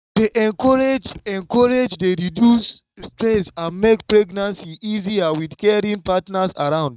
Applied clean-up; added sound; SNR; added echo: neural mask model RNNoise.